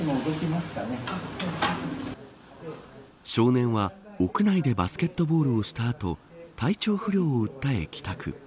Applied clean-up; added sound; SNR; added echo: none; none; none; none.